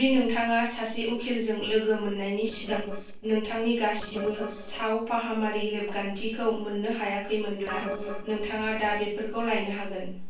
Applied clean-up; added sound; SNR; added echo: neural separator model SepFormer DNS4.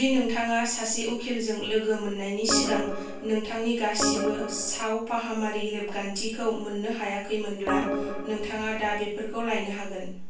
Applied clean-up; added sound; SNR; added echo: none; Organ; 1 dB; reverberation time 0.3 s.